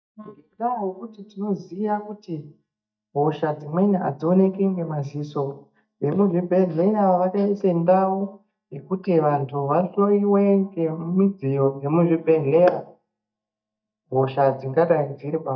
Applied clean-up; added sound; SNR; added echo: neural mask model DeepFilterNet 3.